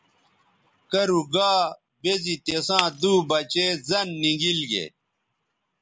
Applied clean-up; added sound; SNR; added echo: none; Shatter; 13 dB; none.